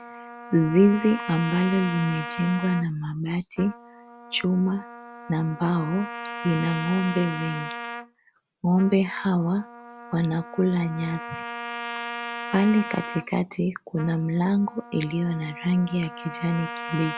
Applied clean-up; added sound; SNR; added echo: none; Trumpet; 12 dB; none.